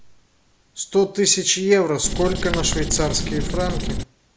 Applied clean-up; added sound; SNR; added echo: none; Writing; 2 dB; none.